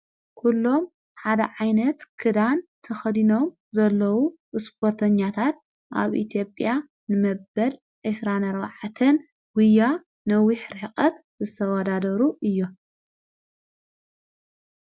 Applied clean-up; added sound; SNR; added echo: none; none; none; none.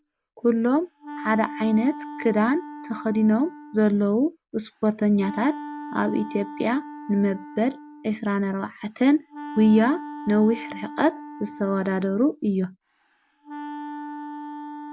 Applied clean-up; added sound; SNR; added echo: none; Wind instrument, woodwind instrument; 14 dB; none.